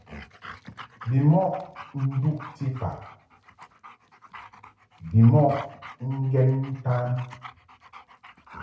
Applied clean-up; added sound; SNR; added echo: none; Dog; 19 dB; reverberation time 0.6 s.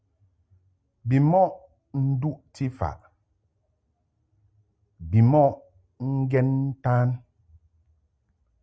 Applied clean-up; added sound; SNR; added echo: none; none; none; none.